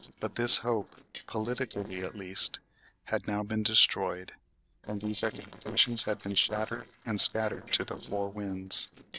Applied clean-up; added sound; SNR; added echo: neural separator model SepFormer DNS4.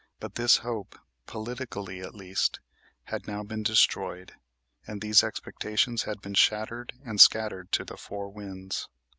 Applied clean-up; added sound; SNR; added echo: none; none; none; none.